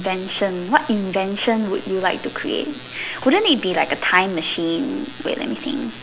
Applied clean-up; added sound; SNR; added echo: none; none; none; none.